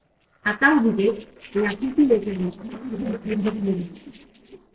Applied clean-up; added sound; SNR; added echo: neural separator model SepFormer DNS4.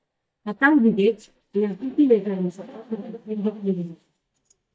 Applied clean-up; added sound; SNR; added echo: neural mask model DeepFilterNet 3.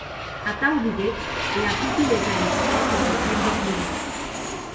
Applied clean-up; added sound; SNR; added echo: none; Aircraft; -2 dB; reverberation time 0.7 s.